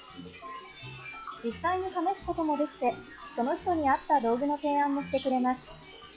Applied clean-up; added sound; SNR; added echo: classical method log-MMSE.